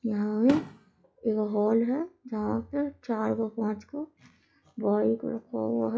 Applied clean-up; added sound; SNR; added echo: classical method log-MMSE.